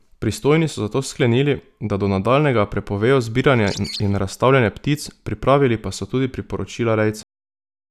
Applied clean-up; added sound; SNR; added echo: none; Bird; 15 dB; none.